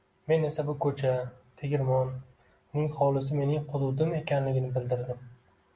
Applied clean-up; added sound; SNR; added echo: none; none; none; none.